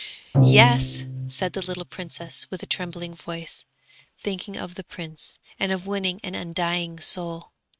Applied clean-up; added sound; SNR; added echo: neural mask model RNNoise.